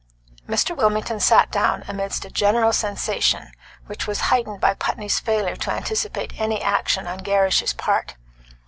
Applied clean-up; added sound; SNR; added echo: none; none; none; none.